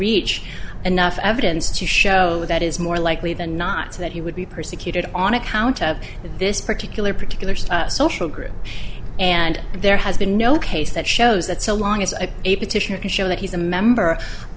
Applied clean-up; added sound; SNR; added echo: none; none; none; none.